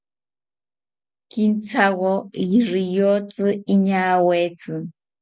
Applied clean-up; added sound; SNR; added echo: none; none; none; none.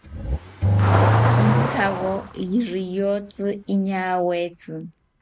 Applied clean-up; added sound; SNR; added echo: none; Accelerating, revving, vroom / Car; -3 dB; none.